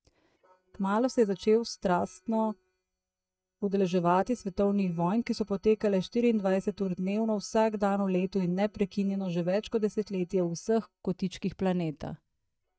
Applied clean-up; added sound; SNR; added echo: neural mask model DeepFilterNet 3.